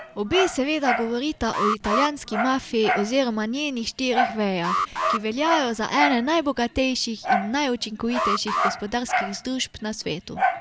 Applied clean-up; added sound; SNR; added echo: none; Dog + Alarm; 3 dB; none.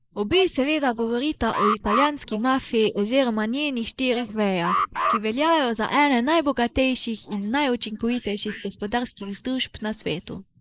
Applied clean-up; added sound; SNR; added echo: neural mask model Resemble Enhance denoiser.